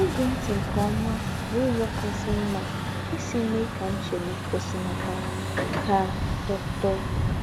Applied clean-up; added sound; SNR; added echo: none; Truck; -1 dB; none.